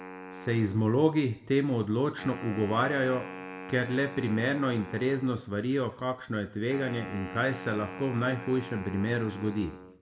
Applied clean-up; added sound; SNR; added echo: none; Wind instrument, woodwind instrument; 14 dB; reverberation time 0.5 s.